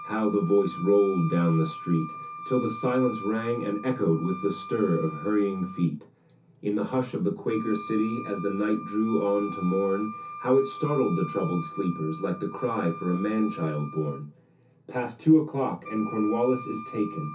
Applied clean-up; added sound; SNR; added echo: none; Wind instrument, woodwind instrument; 13 dB; reverberation time 0.3 s.